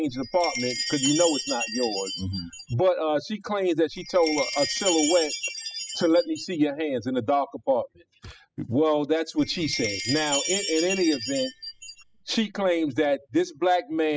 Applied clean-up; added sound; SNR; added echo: classical method spectral subtraction.